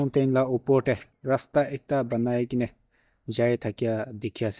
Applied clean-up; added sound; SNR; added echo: neural mask model DeepFilterNet 3.